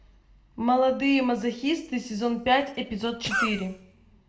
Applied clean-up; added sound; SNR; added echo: none; Cough; 4 dB; reverberation time 0.6 s.